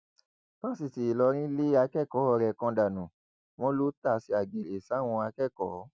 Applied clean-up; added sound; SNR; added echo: none; none; none; none.